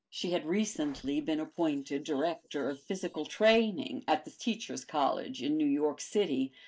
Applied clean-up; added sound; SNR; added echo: neural mask model Resemble Enhance denoiser.